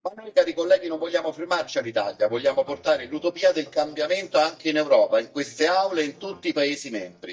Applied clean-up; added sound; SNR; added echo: neural mask model DeepFilterNet 3.